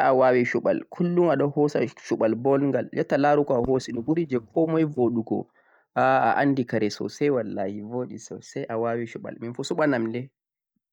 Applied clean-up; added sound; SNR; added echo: neural mask model DeepFilterNet 3.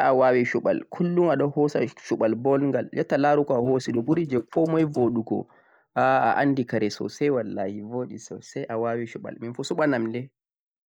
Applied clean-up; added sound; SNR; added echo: neural mask model Resemble Enhance denoiser.